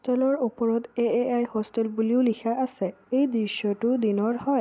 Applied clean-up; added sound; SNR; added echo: none; none; none; none.